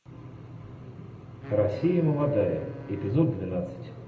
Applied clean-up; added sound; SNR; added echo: none; Wind instrument, woodwind instrument; 17 dB; reverberation time 0.7 s.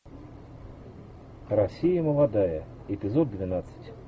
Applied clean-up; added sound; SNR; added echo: none; none; none; none.